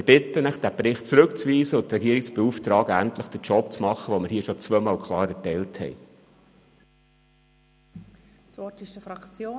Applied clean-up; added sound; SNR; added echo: none; none; none; none.